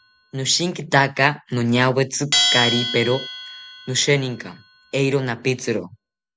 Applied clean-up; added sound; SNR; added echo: none; Bell; 7 dB; none.